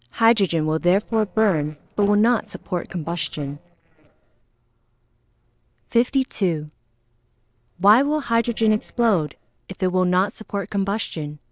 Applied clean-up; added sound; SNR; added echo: neural separator model SepFormer DNS4.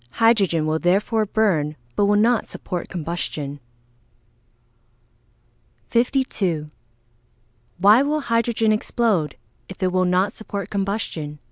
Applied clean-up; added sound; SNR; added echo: none; none; none; none.